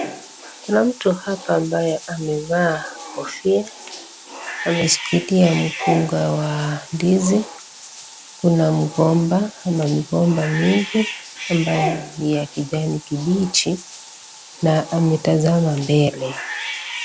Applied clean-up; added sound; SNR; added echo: none; Bathtub (filling or washing) / Cat; 12 dB; none.